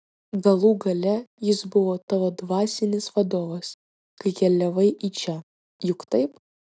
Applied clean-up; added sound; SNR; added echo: none; none; none; none.